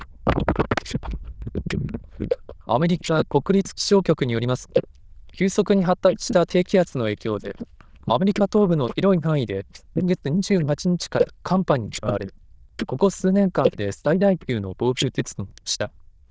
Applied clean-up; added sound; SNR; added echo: neural diffusion model UNIVERSE++.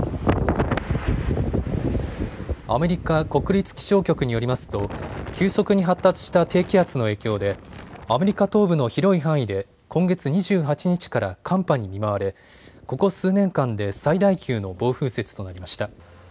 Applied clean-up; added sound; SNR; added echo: none; none; none; none.